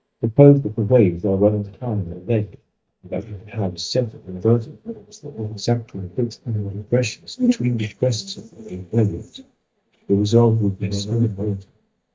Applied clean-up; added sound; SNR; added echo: neural mask model DeepFilterNet 3.